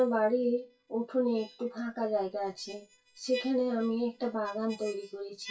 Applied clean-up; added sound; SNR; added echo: classical method WPE with log-MMSE.